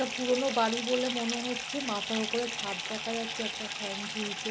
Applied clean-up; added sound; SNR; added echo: none; Fill (with liquid) / Bathtub (filling or washing); 3 dB; none.